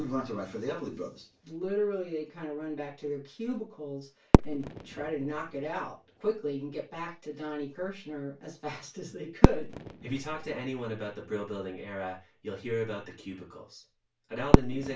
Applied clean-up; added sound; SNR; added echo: none; Fireworks; -4 dB; reverberation time 0.2 s.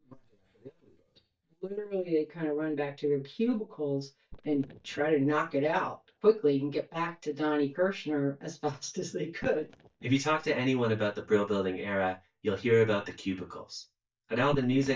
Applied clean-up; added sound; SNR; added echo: neural mask model DeepFilterNet 3.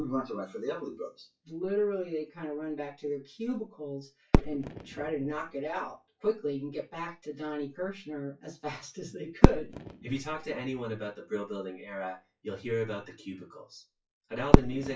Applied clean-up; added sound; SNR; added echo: classical method WPE with log-MMSE.